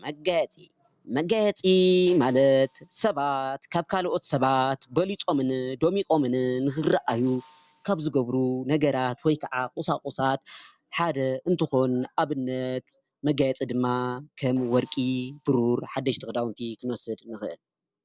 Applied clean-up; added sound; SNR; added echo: neural separator model SepFormer DNS4.